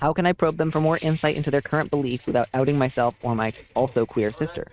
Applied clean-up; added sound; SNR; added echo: neural mask model RNNoise.